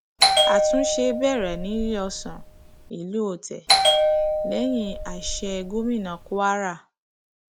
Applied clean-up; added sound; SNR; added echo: none; Bell; -4 dB; none.